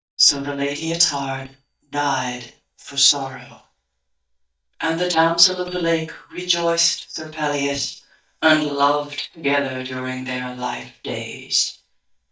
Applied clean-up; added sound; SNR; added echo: neural mask model DeepFilterNet 3.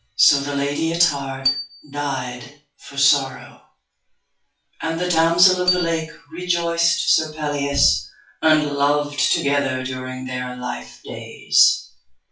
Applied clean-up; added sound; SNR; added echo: classical method WPE with log-MMSE.